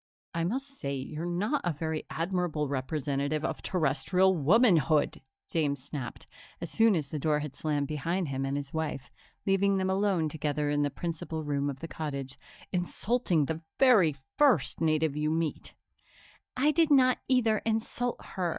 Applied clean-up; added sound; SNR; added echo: neural mask model DeepFilterNet 3.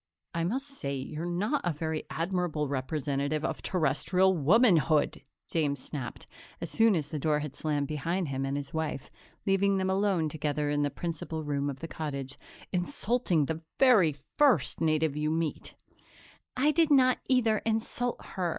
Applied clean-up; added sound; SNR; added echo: neural mask model Resemble Enhance denoiser.